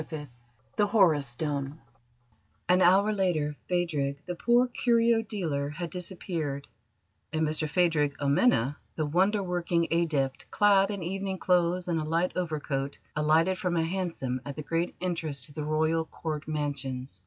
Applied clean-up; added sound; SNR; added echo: none; none; none; none.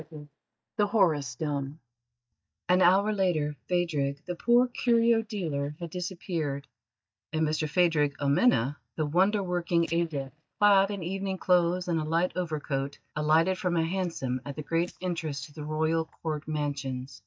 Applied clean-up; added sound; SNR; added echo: neural mask model DeepFilterNet 3.